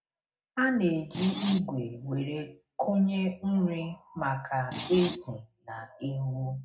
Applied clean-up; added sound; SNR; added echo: none; Screech; 5 dB; reverberation time 0.3 s.